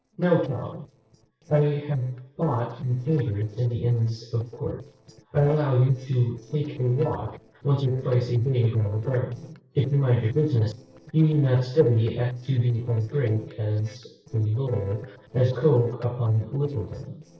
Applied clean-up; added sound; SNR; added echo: neural separator model SepFormer DNS4.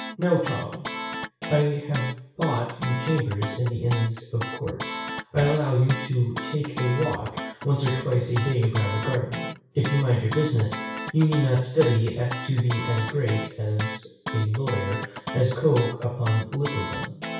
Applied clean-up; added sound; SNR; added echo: none; Guitar; 9 dB; reverberation time 0.6 s.